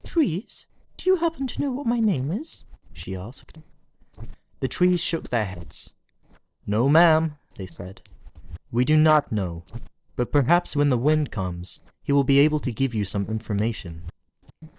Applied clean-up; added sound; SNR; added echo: neural separator model SepFormer DNS4.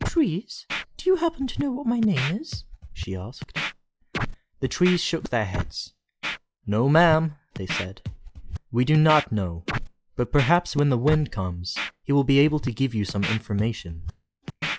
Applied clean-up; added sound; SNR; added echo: classical method log-MMSE.